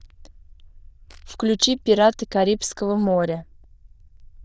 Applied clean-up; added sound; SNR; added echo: neural diffusion model UNIVERSE++.